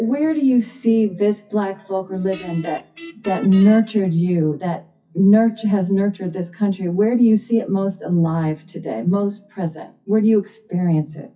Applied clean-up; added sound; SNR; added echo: classical method WPE with log-MMSE.